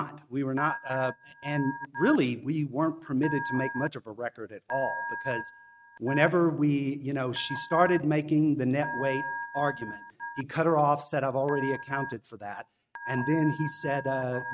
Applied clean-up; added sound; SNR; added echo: neural mask model RNNoise.